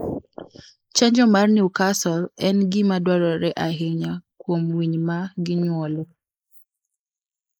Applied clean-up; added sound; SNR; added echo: neural mask model Resemble Enhance denoiser.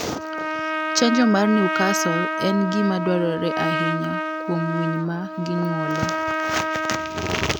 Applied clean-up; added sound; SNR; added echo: none; Trumpet; 3 dB; none.